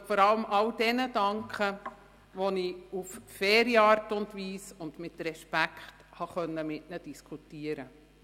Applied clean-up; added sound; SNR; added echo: none; none; none; none.